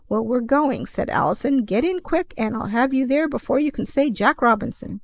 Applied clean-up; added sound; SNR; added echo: neural mask model Resemble Enhance denoiser.